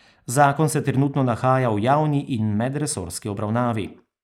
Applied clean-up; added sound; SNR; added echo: neural mask model Resemble Enhance denoiser.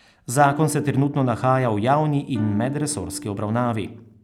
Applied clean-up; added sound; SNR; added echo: none; Electric guitar / Strum; 13 dB; none.